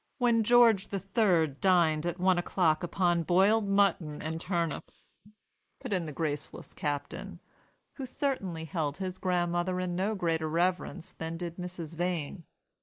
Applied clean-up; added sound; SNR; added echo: neural mask model Resemble Enhance denoiser.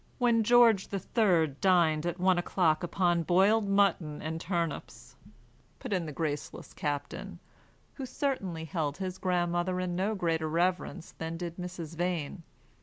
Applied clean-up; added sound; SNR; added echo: none; none; none; none.